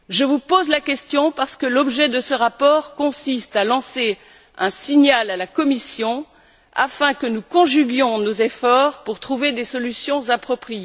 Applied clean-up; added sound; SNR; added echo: none; none; none; none.